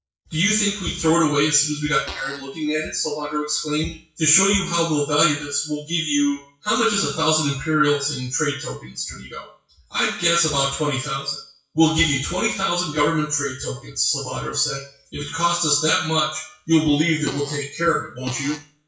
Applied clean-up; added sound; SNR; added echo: classical method WPE with log-MMSE.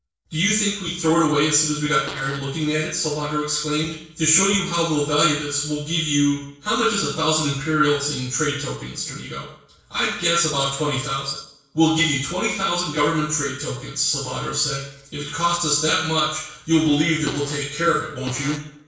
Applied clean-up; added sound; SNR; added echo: neural separator model SepFormer DNS4.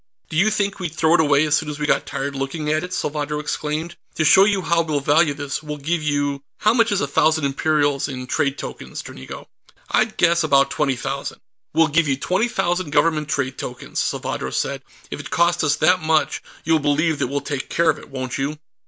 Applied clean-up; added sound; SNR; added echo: none; none; none; none.